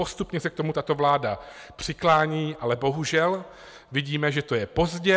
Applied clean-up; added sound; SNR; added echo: none; none; none; none.